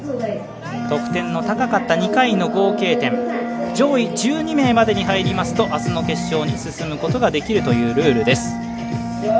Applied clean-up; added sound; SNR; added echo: none; Wind instrument, woodwind instrument; 7 dB; none.